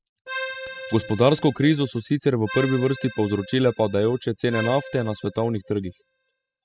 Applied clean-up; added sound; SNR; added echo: classical method spectral subtraction.